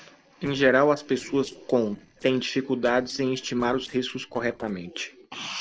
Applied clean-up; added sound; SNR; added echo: neural separator model SepFormer DNS4.